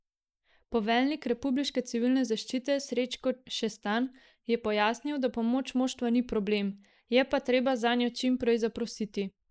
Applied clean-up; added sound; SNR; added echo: neural mask model Resemble Enhance denoiser.